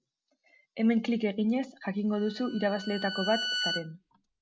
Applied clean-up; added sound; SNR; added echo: none; Bowed string instrument; 7 dB; none.